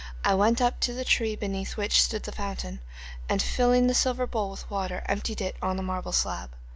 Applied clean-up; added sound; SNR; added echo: none; none; none; none.